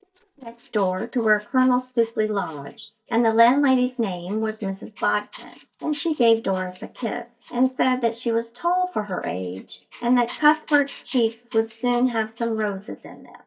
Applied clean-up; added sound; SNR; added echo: neural mask model DeepFilterNet 3.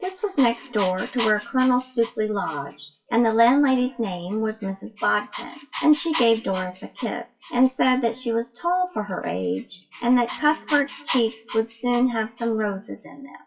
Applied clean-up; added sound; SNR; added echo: classical method WPE with log-MMSE.